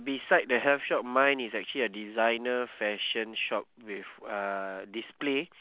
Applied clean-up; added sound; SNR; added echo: none; none; none; none.